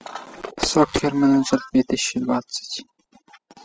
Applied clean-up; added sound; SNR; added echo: classical method spectral subtraction.